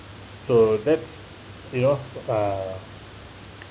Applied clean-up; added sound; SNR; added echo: none; none; none; none.